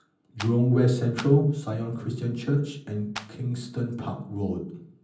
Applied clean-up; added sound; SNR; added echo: none; Clapping; 14 dB; reverberation time 0.6 s.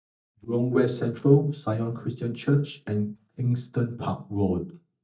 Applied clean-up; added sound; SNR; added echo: neural mask model DeepFilterNet 3.